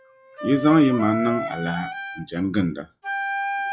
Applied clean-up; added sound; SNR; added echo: classical method log-MMSE.